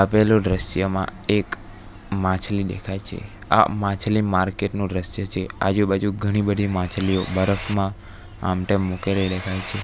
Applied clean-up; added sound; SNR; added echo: none; Sawing; 15 dB; none.